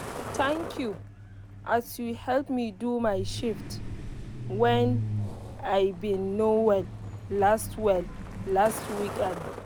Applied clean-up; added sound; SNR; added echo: none; Truck; 8 dB; none.